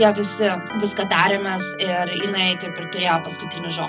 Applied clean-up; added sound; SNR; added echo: none; Organ; 11 dB; reverberation time 0.4 s.